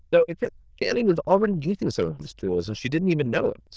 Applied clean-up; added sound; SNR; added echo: neural diffusion model UNIVERSE++.